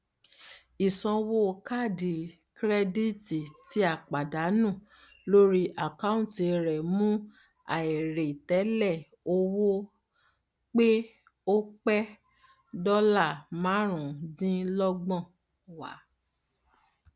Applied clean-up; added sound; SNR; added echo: none; none; none; none.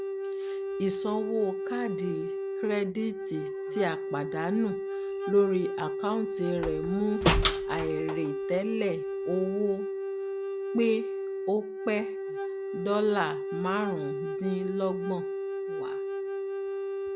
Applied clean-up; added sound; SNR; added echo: none; Slam + Wind instrument, woodwind instrument; 1 dB; none.